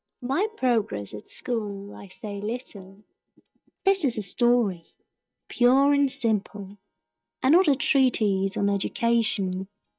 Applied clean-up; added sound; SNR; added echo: neural mask model DeepFilterNet 3.